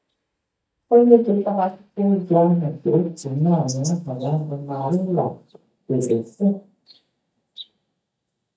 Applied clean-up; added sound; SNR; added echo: neural mask model DeepFilterNet 3.